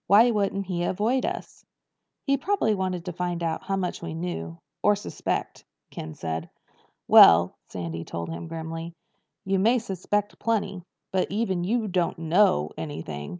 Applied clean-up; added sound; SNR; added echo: none; none; none; none.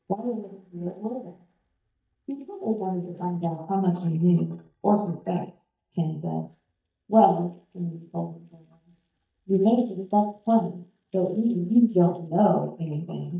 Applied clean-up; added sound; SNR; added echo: neural mask model DeepFilterNet 3.